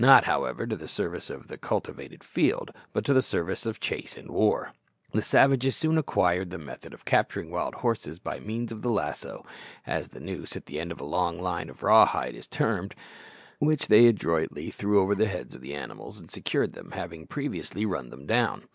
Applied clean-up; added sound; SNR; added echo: none; none; none; none.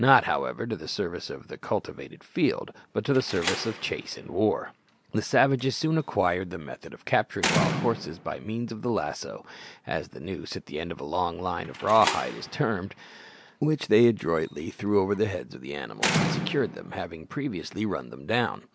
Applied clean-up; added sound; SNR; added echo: none; Slam; 9 dB; none.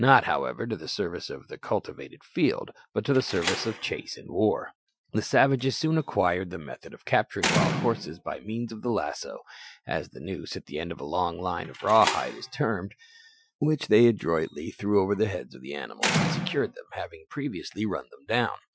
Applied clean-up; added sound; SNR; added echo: classical method Wiener filter.